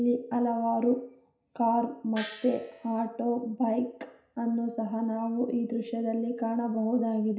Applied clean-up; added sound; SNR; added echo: none; Gong; 13 dB; reverberation time 0.5 s.